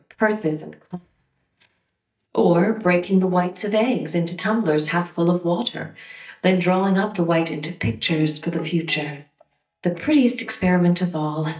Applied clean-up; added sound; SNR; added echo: neural mask model DeepFilterNet 3.